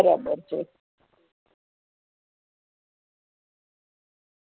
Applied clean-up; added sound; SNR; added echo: none; none; none; none.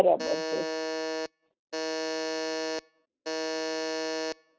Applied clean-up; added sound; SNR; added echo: neural mask model RNNoise.